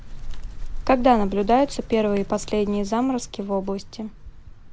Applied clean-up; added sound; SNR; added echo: none; Bird; 8 dB; none.